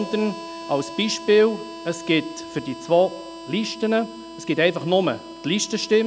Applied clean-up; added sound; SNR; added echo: none; Harmonica; 14 dB; none.